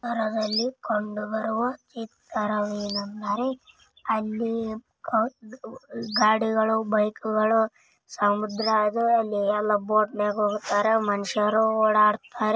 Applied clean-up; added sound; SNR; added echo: none; none; none; none.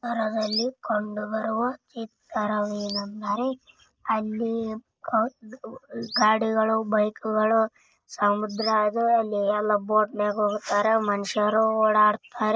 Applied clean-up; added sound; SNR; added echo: neural mask model Resemble Enhance denoiser.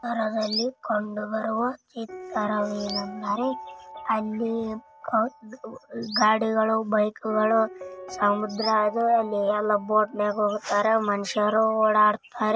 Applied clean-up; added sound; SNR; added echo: none; Piano; 18 dB; none.